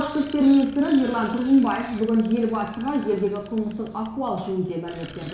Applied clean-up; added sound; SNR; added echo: none; Bicycle; 19 dB; reverberation time 0.7 s.